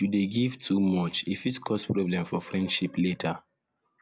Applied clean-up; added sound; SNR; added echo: none; none; none; none.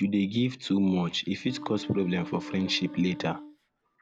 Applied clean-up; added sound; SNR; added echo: none; Wind instrument, woodwind instrument; 14 dB; none.